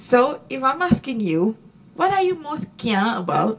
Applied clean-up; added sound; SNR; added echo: none; none; none; reverberation time 0.2 s.